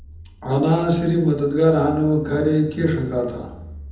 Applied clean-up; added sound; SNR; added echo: none; Engine / Car; 18 dB; reverberation time 1.1 s.